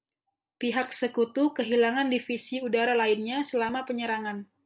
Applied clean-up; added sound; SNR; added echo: none; none; none; none.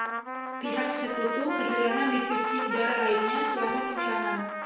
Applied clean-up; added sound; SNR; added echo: none; Trumpet; 0 dB; reverberation time 0.9 s.